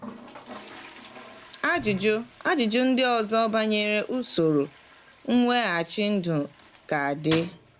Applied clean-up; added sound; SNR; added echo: none; Toilet flush; 18 dB; none.